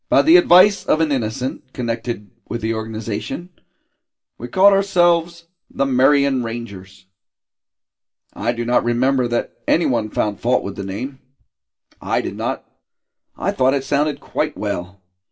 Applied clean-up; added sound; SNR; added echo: none; none; none; reverberation time 0.2 s.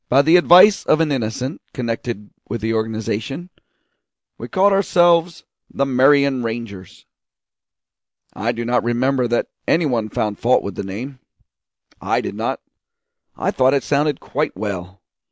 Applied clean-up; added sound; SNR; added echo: none; none; none; none.